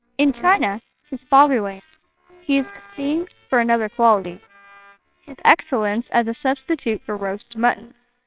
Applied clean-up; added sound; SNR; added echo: neural separator model SepFormer WHAMR!.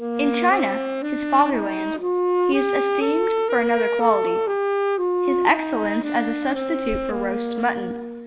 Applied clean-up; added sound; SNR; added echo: none; Wind instrument, woodwind instrument; -1 dB; reverberation time 1.3 s.